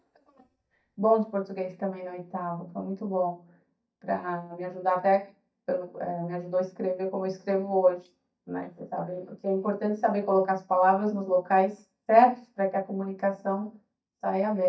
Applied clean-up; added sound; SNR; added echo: neural mask model DeepFilterNet 3.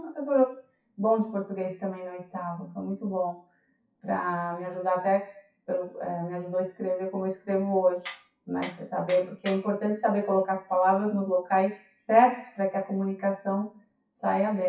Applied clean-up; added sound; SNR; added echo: classical method WPE with log-MMSE.